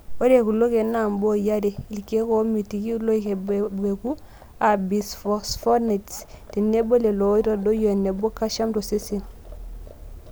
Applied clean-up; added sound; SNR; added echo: none; Livestock, farm animals, working animals; 19 dB; none.